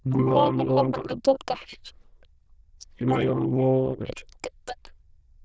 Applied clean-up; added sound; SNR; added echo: neural diffusion model UNIVERSE++.